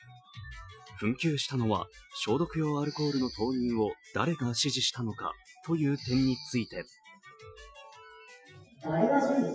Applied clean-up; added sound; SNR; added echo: classical method Wiener filter.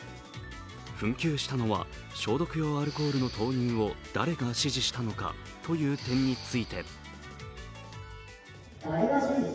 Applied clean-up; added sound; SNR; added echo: none; Respiratory sounds; 15 dB; none.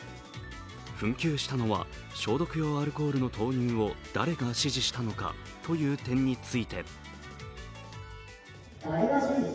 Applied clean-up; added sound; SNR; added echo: none; none; none; none.